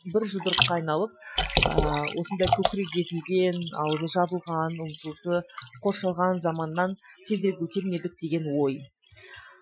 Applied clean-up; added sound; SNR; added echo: classical method Wiener filter.